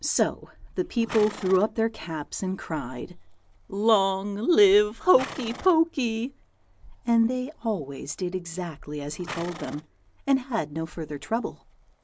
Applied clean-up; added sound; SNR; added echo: none; Livestock, farm animals, working animals; 19 dB; none.